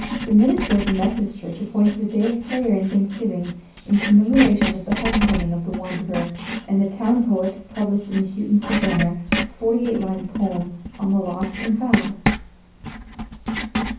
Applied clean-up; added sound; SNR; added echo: none; Writing; 6 dB; reverberation time 0.6 s.